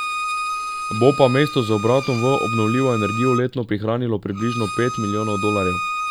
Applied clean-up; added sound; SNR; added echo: none; Bowed string instrument; 6 dB; none.